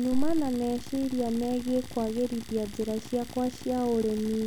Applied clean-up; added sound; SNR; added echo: none; Domestic sounds, home sounds + Drill; 17 dB; none.